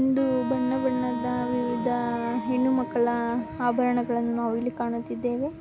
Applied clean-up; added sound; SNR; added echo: none; Wind instrument, woodwind instrument; 11 dB; none.